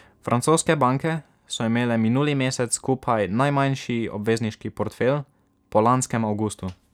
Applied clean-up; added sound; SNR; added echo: none; none; none; none.